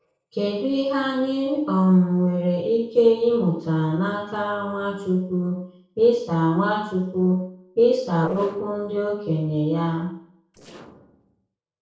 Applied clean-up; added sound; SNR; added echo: neural separator model SepFormer DNS4.